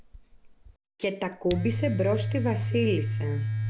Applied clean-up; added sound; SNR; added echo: none; Domestic sounds, home sounds; 1 dB; none.